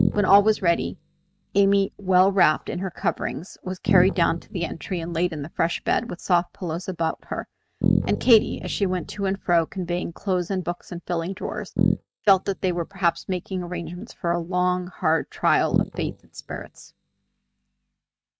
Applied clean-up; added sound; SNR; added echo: neural mask model RNNoise.